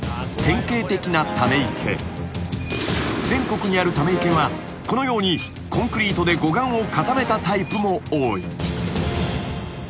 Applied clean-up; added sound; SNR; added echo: none; Dishes, pots, and pans + Rain; 18 dB; none.